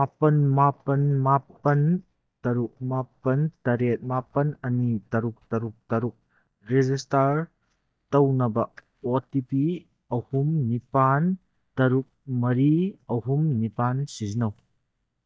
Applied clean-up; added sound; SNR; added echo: neural mask model DeepFilterNet 3.